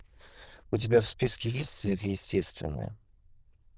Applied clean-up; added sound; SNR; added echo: neural diffusion model UNIVERSE++.